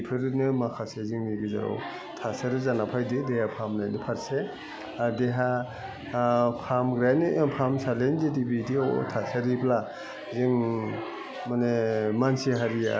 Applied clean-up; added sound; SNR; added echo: none; none; none; none.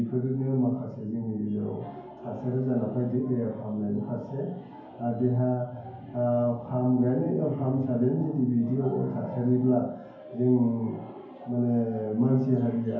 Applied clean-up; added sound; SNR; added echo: none; none; none; reverberation time 0.9 s.